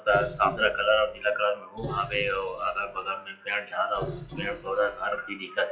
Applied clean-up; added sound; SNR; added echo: classical method WPE with log-MMSE.